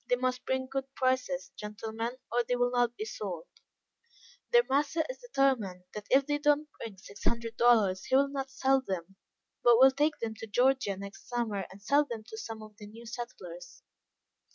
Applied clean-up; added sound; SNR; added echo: none; none; none; none.